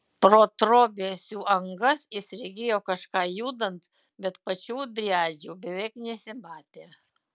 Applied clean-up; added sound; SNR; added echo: none; none; none; none.